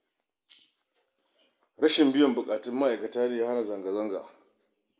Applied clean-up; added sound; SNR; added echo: none; none; none; reverberation time 0.4 s.